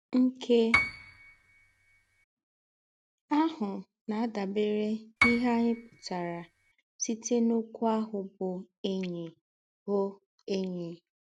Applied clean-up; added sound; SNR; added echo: none; Piano; 2 dB; none.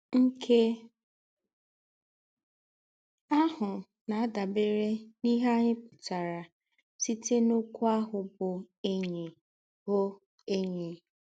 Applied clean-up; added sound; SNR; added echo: none; none; none; none.